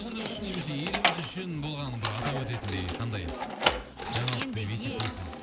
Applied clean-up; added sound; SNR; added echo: none; Keys jangling; -2 dB; none.